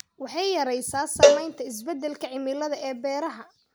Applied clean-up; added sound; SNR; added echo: none; Cowbell; -5 dB; none.